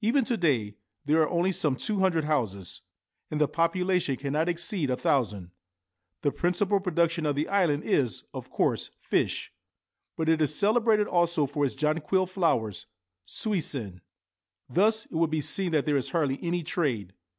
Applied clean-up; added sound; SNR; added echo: none; none; none; none.